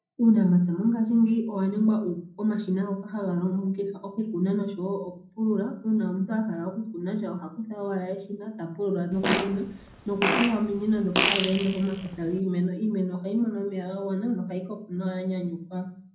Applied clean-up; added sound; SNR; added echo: none; Fart; 3 dB; reverberation time 0.5 s.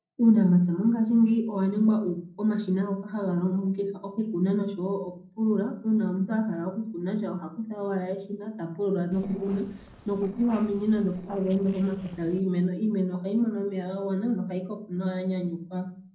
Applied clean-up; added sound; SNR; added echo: neural separator model SepFormer DNS4.